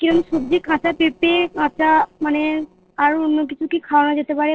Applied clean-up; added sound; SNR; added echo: neural separator model SepFormer DNS4.